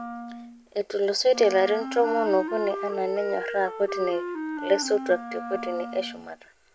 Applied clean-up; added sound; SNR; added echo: none; Wind instrument, woodwind instrument; 8 dB; none.